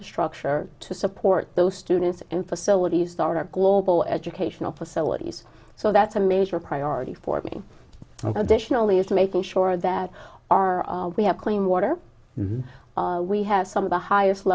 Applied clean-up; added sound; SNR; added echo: none; none; none; none.